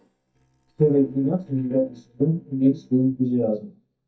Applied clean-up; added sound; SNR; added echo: neural mask model DeepFilterNet 3.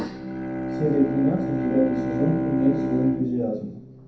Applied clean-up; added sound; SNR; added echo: none; Bowed string instrument; 3 dB; reverberation time 0.7 s.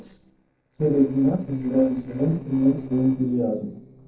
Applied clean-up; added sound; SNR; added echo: neural separator model SepFormer DNS4.